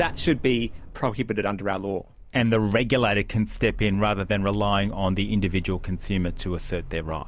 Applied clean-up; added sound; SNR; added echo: none; Sliding door; 11 dB; none.